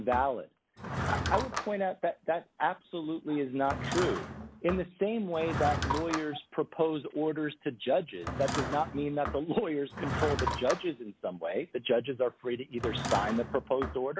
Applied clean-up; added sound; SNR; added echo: none; Drawer open or close / Wood; 6 dB; none.